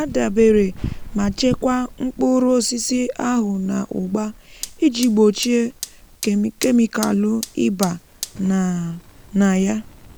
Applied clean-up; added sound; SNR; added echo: none; Fire; 15 dB; none.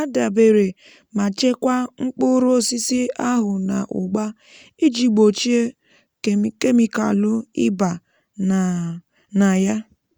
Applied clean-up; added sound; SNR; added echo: none; none; none; none.